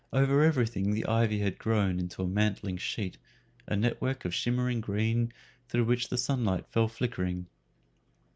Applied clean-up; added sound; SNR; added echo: none; none; none; none.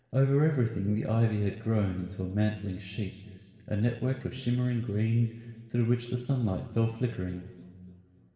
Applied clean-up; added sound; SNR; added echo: none; none; none; reverberation time 2.2 s.